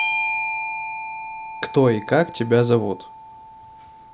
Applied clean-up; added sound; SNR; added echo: none; Bell / Doorbell; 6 dB; none.